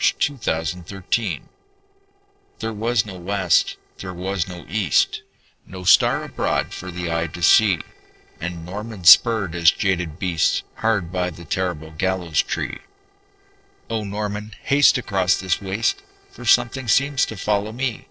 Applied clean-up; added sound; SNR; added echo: neural separator model SepFormer DNS4.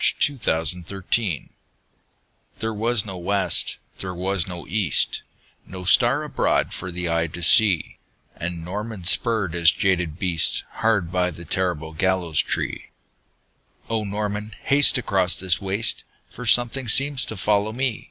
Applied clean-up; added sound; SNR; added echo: none; none; none; none.